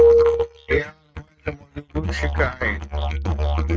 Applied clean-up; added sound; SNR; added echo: neural mask model RNNoise.